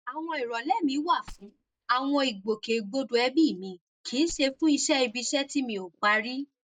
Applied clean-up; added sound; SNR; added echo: neural mask model DeepFilterNet 3.